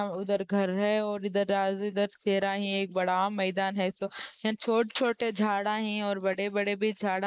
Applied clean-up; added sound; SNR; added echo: neural mask model Resemble Enhance denoiser.